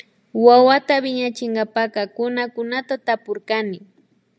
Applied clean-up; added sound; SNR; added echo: none; none; none; none.